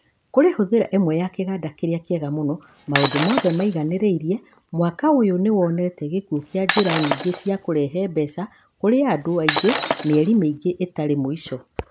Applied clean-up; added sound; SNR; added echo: none; Shatter; 2 dB; none.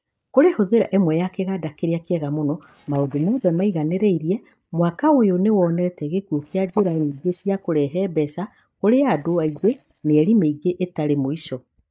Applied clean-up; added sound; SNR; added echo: neural mask model DeepFilterNet 3.